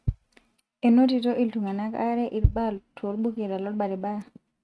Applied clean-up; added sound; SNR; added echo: neural mask model RNNoise.